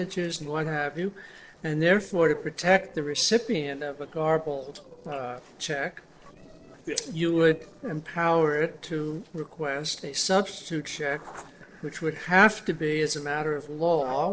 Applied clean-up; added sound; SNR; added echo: neural separator model SepFormer DNS4.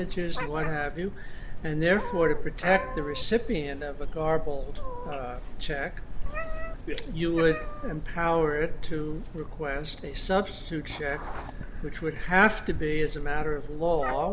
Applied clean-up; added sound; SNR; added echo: none; Meow; 13 dB; none.